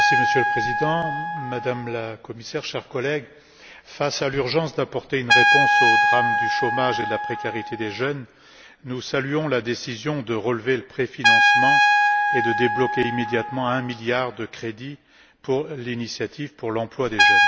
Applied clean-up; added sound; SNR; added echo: none; Trumpet; -3 dB; none.